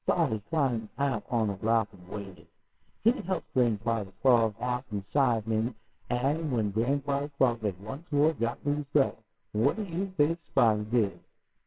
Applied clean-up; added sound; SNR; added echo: neural separator model SepFormer WHAMR!.